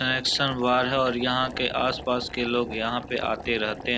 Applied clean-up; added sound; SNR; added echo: none; Boiling; 14 dB; none.